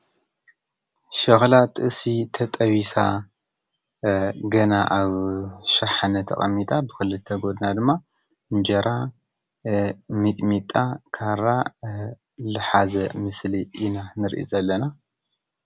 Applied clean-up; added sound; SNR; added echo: none; none; none; none.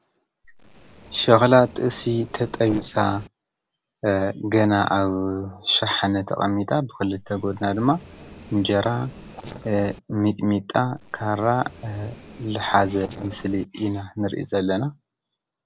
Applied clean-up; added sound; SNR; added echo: neural separator model SepFormer DNS4.